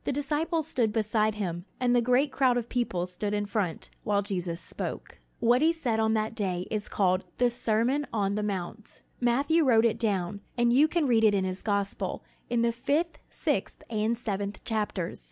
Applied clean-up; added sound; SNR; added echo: none; none; none; none.